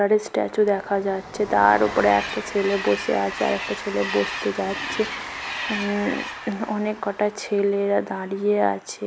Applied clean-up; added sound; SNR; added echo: none; Train; 10 dB; none.